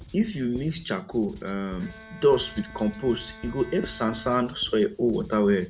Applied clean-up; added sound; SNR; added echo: none; Bowed string instrument + Writing; 16 dB; none.